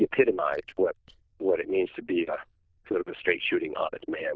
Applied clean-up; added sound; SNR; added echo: neural diffusion model UNIVERSE++.